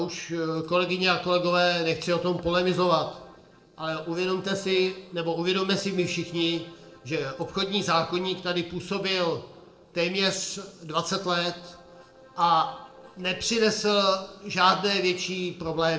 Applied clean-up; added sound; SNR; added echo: neural separator model SepFormer DNS4.